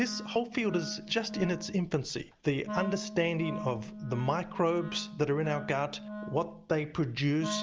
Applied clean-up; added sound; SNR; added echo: none; Wind instrument, woodwind instrument; 10 dB; none.